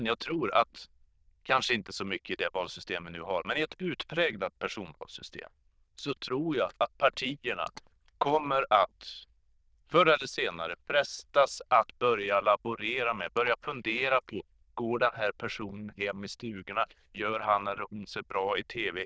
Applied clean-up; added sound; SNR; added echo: neural diffusion model UNIVERSE++.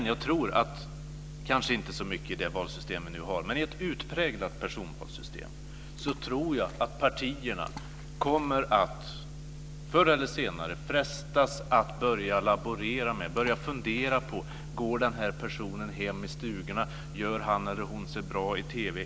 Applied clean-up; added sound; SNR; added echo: none; Water / Splash, splatter; 20 dB; none.